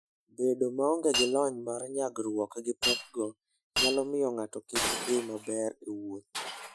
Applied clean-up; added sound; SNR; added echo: classical method Wiener filter.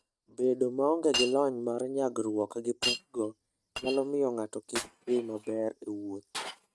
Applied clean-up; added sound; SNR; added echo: neural mask model RNNoise.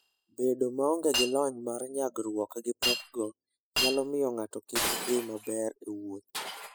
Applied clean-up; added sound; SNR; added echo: classical method spectral subtraction.